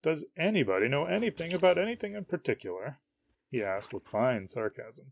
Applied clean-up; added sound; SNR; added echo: neural mask model DeepFilterNet 3.